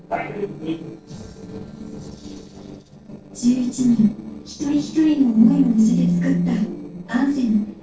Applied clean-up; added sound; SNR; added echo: neural separator model SepFormer DNS4.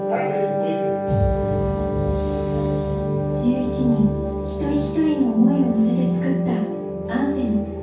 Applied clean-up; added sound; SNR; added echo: none; Wind instrument, woodwind instrument; 5 dB; reverberation time 0.6 s.